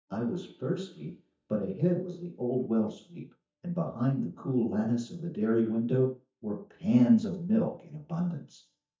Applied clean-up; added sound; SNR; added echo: neural mask model DeepFilterNet 3.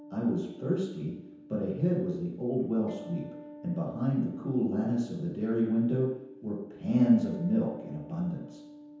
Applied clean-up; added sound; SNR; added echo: none; Acoustic guitar; 18 dB; reverberation time 0.9 s.